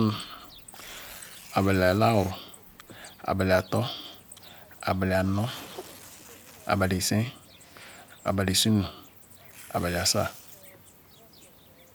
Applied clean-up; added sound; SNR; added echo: none; Tearing + Cricket; 19 dB; none.